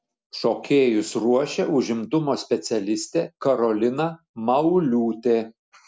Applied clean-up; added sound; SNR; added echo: none; none; none; none.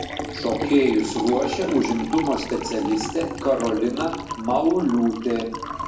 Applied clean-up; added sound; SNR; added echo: none; Liquid; 8 dB; reverberation time 0.7 s.